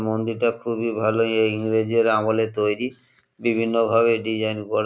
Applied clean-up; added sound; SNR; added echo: none; none; none; none.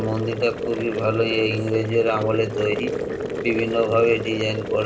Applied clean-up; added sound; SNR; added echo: none; Boiling; 5 dB; reverberation time 0.2 s.